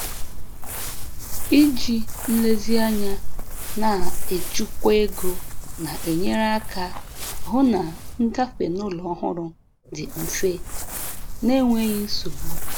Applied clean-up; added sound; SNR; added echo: none; Crumpling, crinkling; -1 dB; none.